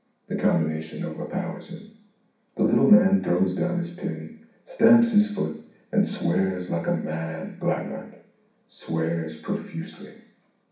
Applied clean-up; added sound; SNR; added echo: none; none; none; reverberation time 0.6 s.